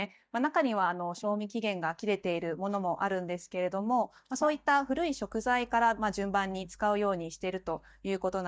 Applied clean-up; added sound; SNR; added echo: neural mask model DeepFilterNet 3.